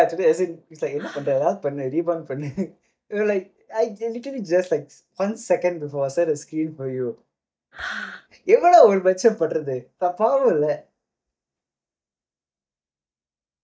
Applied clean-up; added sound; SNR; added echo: neural mask model DeepFilterNet 3.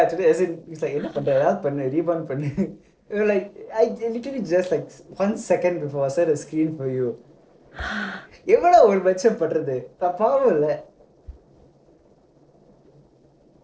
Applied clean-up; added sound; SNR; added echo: neural separator model SepFormer DNS4.